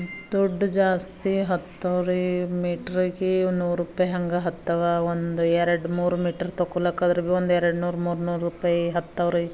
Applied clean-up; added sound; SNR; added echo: none; none; none; none.